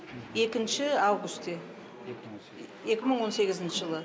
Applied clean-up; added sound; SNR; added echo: none; none; none; none.